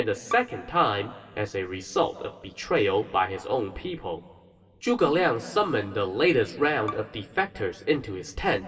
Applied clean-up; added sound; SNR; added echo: none; Bowed string instrument; 17 dB; reverberation time 2.6 s.